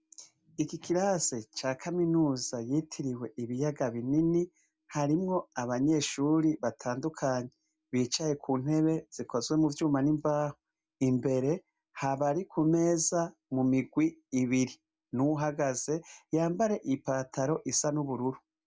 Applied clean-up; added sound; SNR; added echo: none; none; none; none.